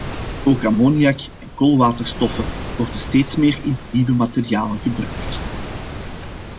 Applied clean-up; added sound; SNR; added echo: none; Waves, surf; 10 dB; none.